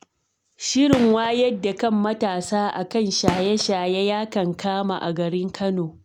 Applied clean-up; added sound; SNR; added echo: none; Gunshot, gunfire; 11 dB; none.